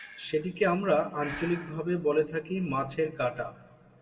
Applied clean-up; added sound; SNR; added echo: none; Breathing; 18 dB; reverberation time 1.0 s.